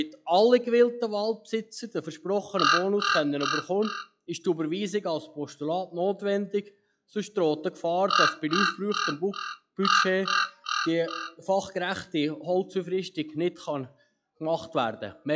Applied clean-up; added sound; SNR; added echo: classical method log-MMSE.